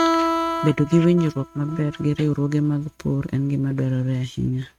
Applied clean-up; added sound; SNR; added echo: neural mask model RNNoise.